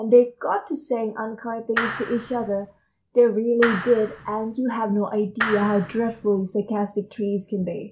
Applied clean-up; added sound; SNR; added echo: none; Clapping; 8 dB; none.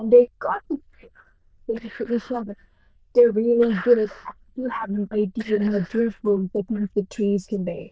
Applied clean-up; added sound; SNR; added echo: neural diffusion model UNIVERSE++.